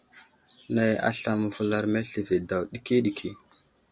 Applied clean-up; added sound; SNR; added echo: none; none; none; none.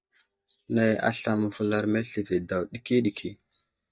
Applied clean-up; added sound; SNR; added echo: neural mask model DeepFilterNet 3.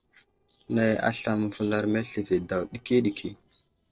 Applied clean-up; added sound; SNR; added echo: neural separator model SepFormer DNS4.